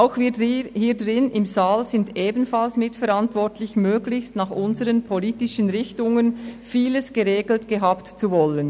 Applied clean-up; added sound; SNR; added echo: none; none; none; none.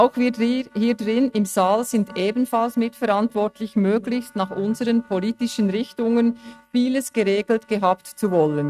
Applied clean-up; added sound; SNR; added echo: neural mask model RNNoise.